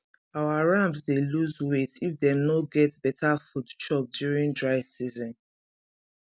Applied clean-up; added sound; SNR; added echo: none; none; none; none.